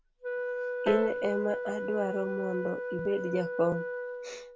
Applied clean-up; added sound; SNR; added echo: none; Wind instrument, woodwind instrument + Piano; 2 dB; none.